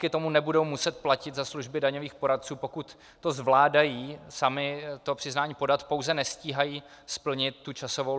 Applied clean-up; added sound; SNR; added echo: none; none; none; none.